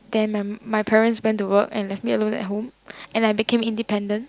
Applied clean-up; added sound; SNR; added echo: none; none; none; none.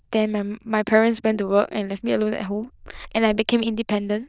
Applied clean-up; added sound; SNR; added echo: neural diffusion model UNIVERSE++.